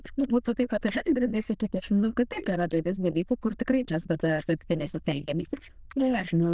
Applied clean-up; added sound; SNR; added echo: neural diffusion model UNIVERSE++.